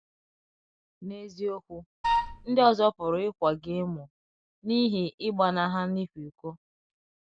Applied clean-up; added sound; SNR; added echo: none; Wind instrument, woodwind instrument; -2 dB; none.